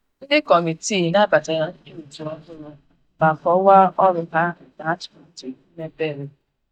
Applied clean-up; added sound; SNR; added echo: neural mask model DeepFilterNet 3.